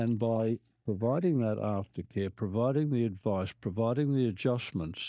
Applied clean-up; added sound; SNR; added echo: neural mask model DeepFilterNet 3.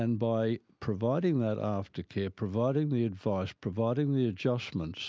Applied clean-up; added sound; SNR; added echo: none; none; none; none.